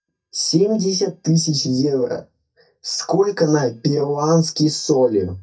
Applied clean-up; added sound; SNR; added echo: neural mask model DeepFilterNet 3.